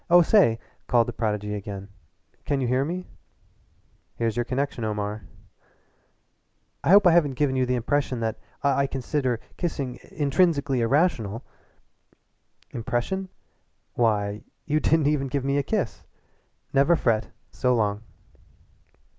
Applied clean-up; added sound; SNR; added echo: none; none; none; none.